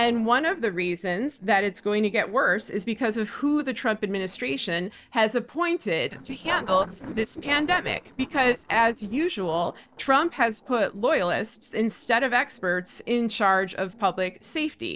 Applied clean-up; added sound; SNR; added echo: neural separator model SepFormer DNS4.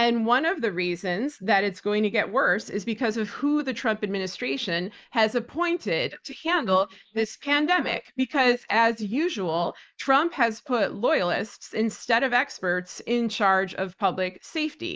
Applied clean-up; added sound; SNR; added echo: neural mask model Resemble Enhance denoiser.